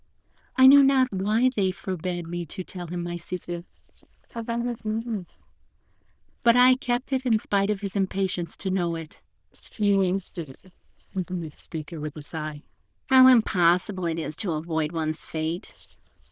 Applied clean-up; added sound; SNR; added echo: neural diffusion model UNIVERSE++.